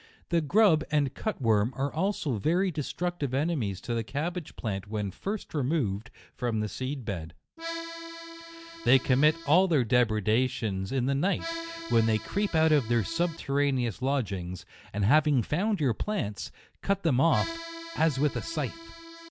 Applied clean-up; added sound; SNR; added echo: none; Accordion; 12 dB; none.